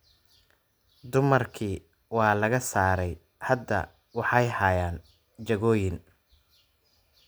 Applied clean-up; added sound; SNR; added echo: none; none; none; none.